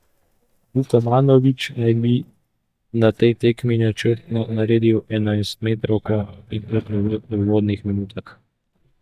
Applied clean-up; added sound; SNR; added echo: neural mask model DeepFilterNet 3.